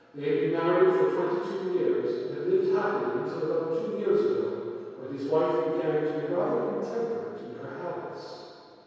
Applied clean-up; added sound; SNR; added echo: none; none; none; reverberation time 2.2 s.